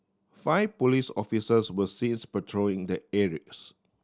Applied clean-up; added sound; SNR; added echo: none; none; none; none.